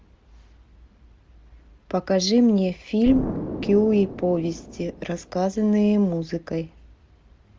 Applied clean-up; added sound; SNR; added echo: none; Explosion; 13 dB; none.